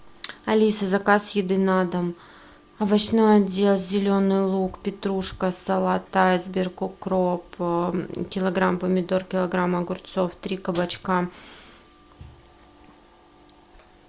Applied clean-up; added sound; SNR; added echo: none; none; none; none.